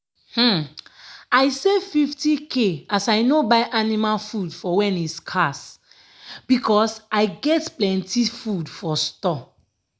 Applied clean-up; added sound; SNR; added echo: none; none; none; none.